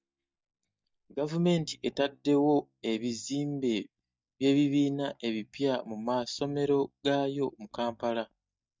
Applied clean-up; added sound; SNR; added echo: neural mask model DeepFilterNet 3.